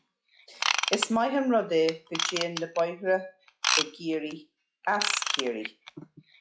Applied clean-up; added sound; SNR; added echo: classical method log-MMSE.